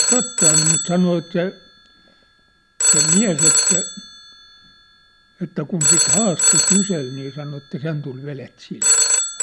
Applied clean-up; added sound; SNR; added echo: none; Telephone; -5 dB; none.